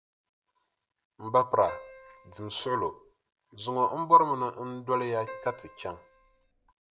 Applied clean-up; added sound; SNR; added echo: none; Keyboard (musical); 18 dB; none.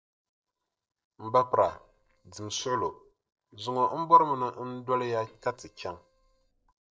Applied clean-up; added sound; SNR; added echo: neural separator model SepFormer DNS4.